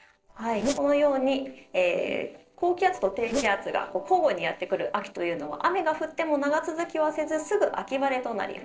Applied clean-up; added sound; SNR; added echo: neural separator model SepFormer DNS4.